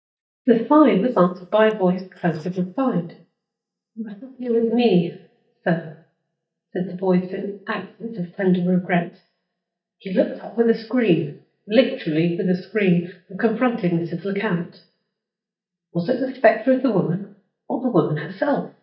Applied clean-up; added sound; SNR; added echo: neural mask model DeepFilterNet 3.